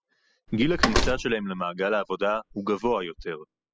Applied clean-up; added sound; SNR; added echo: classical method spectral subtraction.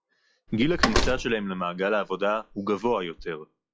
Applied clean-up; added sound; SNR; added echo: classical method log-MMSE.